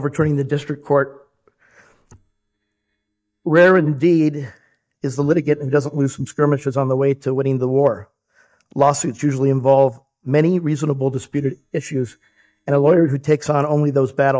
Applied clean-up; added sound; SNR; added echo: neural mask model DeepFilterNet 3.